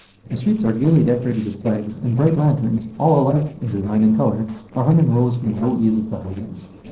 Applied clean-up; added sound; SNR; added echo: neural separator model SepFormer DNS4.